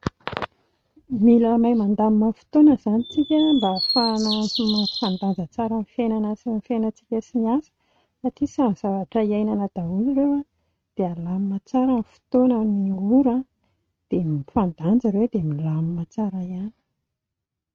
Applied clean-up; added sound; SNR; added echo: neural mask model RNNoise.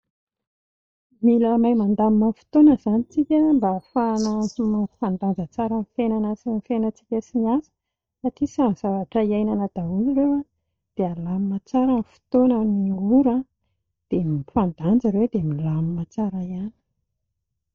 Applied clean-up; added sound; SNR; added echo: neural mask model DeepFilterNet 3.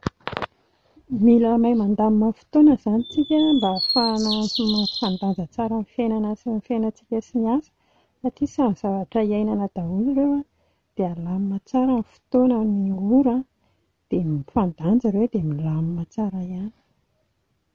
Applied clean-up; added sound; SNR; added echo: none; Bird vocalization, bird call, bird song; 7 dB; none.